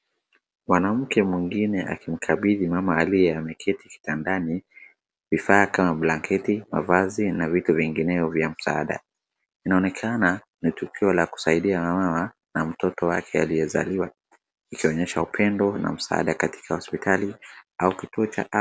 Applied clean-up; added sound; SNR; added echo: none; none; none; none.